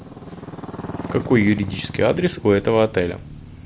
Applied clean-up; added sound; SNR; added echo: none; Motorcycle; 12 dB; none.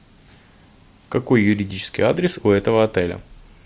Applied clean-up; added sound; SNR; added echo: none; none; none; none.